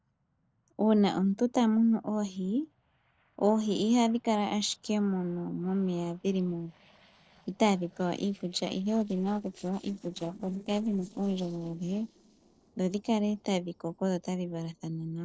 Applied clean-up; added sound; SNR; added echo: neural separator model SepFormer DNS4.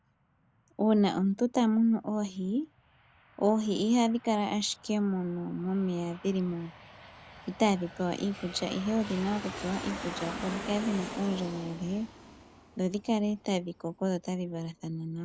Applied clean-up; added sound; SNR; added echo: none; Aircraft; 15 dB; none.